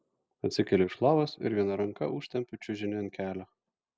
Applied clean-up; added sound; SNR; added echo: none; none; none; none.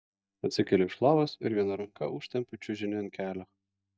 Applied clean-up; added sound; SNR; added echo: neural mask model DeepFilterNet 3.